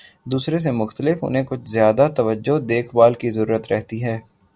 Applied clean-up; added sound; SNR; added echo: none; none; none; none.